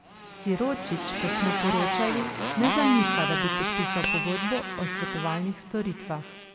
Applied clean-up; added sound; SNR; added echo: none; Motorcycle + Tap; 1 dB; none.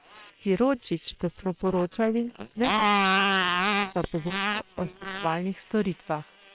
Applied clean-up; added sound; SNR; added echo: neural separator model SepFormer WHAM!.